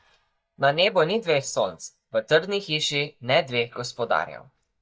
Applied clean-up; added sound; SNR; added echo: neural mask model DeepFilterNet 3.